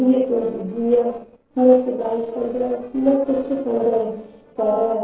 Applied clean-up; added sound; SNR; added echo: neural separator model SepFormer DNS4.